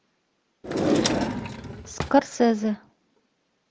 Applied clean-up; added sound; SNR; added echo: none; Drawer open or close; -1 dB; none.